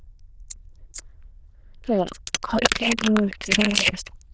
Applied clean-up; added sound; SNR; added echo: neural diffusion model UNIVERSE++.